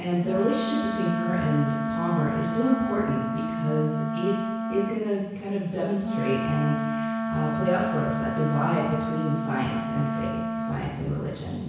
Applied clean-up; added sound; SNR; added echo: none; Wind instrument, woodwind instrument; 2 dB; reverberation time 1.1 s.